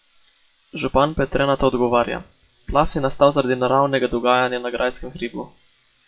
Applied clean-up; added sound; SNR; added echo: classical method WPE with log-MMSE.